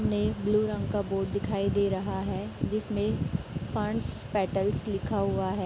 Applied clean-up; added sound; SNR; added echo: none; none; none; none.